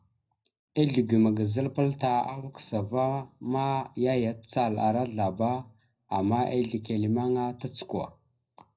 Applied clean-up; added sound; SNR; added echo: none; none; none; reverberation time 0.4 s.